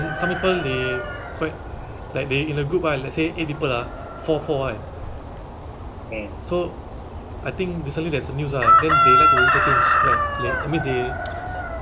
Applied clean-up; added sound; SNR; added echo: none; Chicken, rooster; -3 dB; none.